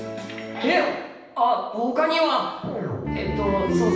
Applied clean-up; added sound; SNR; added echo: none; none; none; reverberation time 0.9 s.